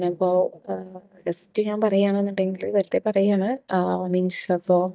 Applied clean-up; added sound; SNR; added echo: neural mask model DeepFilterNet 3.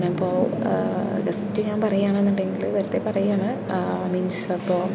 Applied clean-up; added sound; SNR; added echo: none; Keyboard (musical); 19 dB; none.